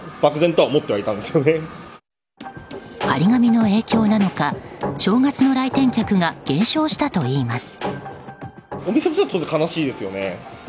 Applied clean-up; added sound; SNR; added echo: none; none; none; none.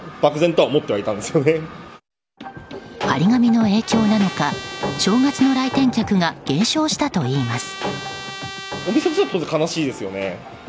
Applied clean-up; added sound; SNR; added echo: none; Trumpet; 14 dB; none.